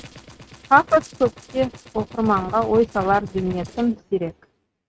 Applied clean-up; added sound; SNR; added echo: neural mask model RNNoise.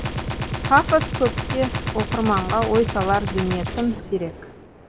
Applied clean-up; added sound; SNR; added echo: none; Gunshot, gunfire; 4 dB; none.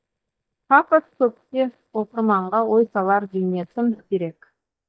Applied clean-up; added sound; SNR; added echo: neural mask model DeepFilterNet 3.